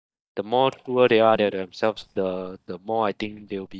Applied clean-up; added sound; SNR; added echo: neural mask model DeepFilterNet 3.